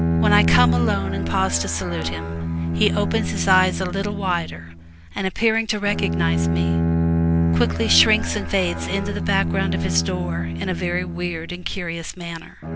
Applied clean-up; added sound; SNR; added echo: none; Bowed string instrument; 0 dB; none.